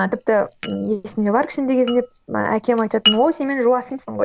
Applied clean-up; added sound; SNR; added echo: none; Glass + Bell; 8 dB; none.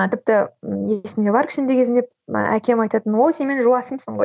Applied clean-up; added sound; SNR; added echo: none; none; none; none.